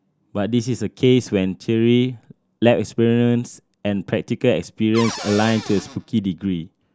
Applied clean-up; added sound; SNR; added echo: none; Cupboard open or close / Door; 11 dB; none.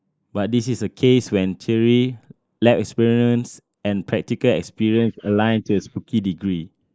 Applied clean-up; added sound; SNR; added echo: neural mask model Resemble Enhance denoiser.